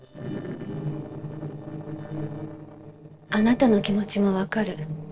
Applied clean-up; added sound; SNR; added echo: neural separator model SepFormer DNS4.